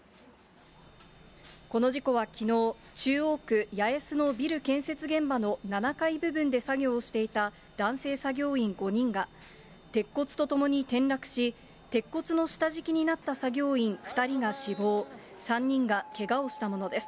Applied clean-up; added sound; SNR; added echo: none; none; none; none.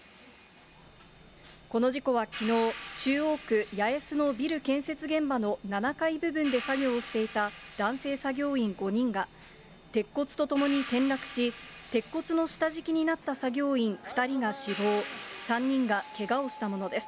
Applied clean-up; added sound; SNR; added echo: none; Hi-hat; 16 dB; none.